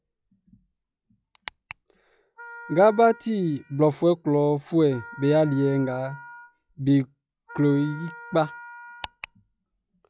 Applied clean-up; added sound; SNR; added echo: classical method log-MMSE.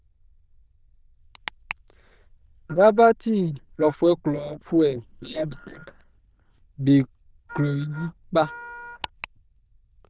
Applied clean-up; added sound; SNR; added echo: neural diffusion model UNIVERSE++.